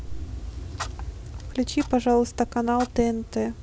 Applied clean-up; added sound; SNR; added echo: none; Clock; 10 dB; none.